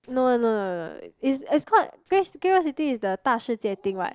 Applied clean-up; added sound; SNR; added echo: neural separator model SepFormer DNS4.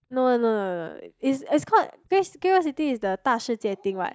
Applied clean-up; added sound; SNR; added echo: neural mask model DeepFilterNet 3.